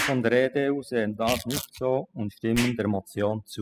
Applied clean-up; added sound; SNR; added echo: classical method spectral subtraction.